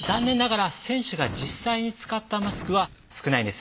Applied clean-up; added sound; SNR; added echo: none; Boom; 14 dB; none.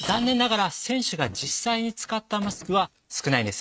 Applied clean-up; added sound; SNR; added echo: neural mask model RNNoise.